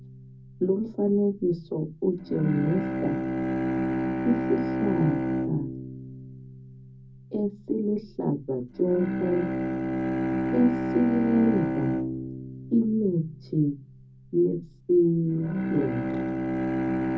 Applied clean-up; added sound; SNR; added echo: none; Bowed string instrument; 3 dB; reverberation time 0.4 s.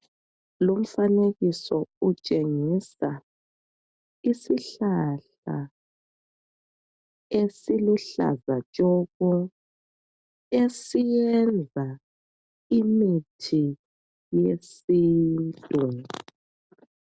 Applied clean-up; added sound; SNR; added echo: none; none; none; none.